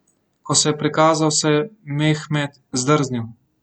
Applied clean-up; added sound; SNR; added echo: none; none; none; none.